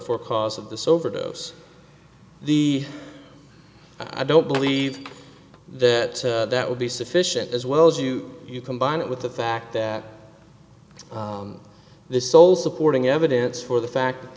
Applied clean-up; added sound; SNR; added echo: none; Glass; 17 dB; none.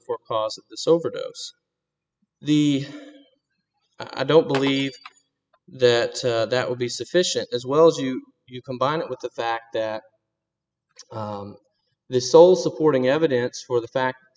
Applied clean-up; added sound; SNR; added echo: classical method spectral subtraction.